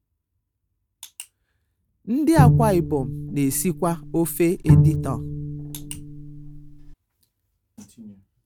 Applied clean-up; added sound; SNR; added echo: none; Bowed string instrument; -4 dB; none.